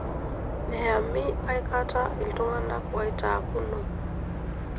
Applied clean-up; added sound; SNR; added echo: none; Insect / Frog; 1 dB; none.